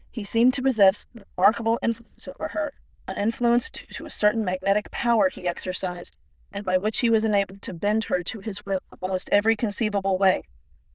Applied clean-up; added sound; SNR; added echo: neural diffusion model UNIVERSE++.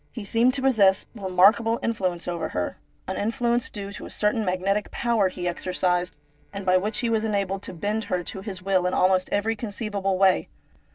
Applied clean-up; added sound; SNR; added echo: neural separator model SepFormer DNS4.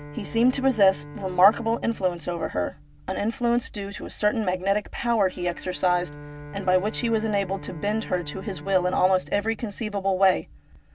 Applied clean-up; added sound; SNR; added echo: none; Bowed string instrument; 17 dB; none.